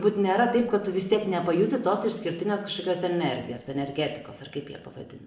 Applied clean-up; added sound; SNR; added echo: neural separator model SepFormer DNS4.